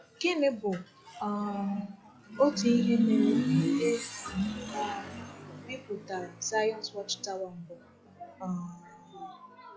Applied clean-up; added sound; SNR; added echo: classical method log-MMSE.